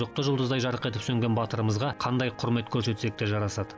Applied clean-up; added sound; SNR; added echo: none; none; none; none.